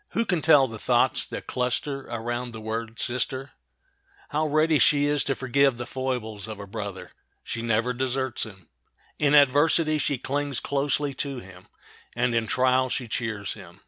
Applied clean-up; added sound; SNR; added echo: none; none; none; none.